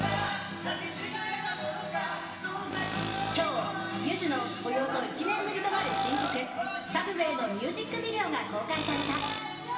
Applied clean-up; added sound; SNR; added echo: none; Tools; 9 dB; reverberation time 2.4 s.